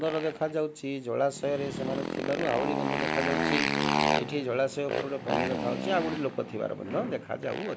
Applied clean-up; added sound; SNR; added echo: none; Motorcycle; 1 dB; none.